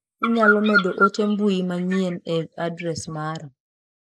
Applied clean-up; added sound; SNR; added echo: neural mask model Resemble Enhance denoiser.